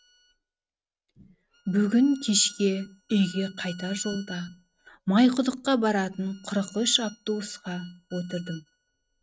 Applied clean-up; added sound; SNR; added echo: neural mask model RNNoise.